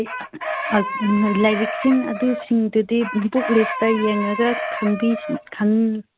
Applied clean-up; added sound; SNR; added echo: none; Chicken, rooster; 8 dB; none.